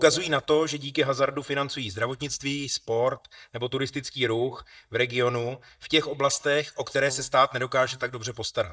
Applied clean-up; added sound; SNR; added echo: neural mask model DeepFilterNet 3.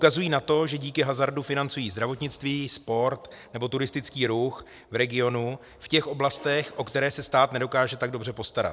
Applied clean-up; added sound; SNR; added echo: none; none; none; none.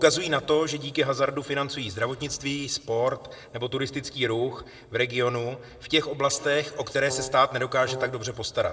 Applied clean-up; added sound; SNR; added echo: none; Brass instrument; 11 dB; reverberation time 0.9 s.